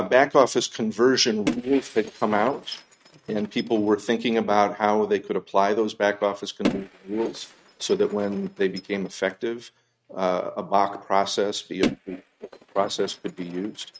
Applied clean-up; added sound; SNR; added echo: neural mask model RNNoise.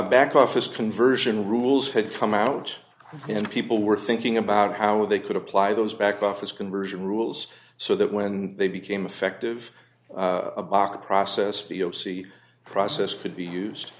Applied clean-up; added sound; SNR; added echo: none; none; none; none.